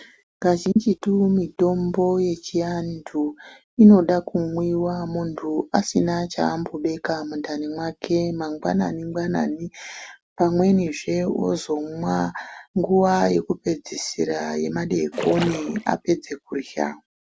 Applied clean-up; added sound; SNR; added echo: none; Splash, splatter; 9 dB; none.